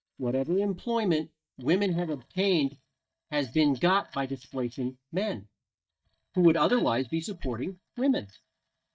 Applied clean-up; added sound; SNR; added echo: neural mask model DeepFilterNet 3.